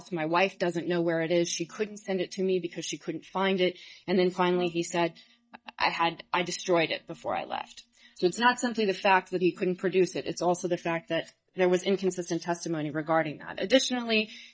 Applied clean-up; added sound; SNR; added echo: neural mask model DeepFilterNet 3.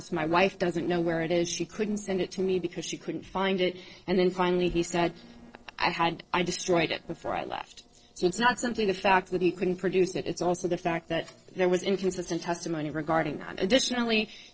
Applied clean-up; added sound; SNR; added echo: neural separator model SepFormer DNS4.